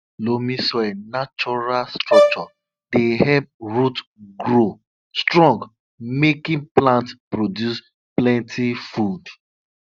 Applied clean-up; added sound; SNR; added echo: neural mask model RNNoise.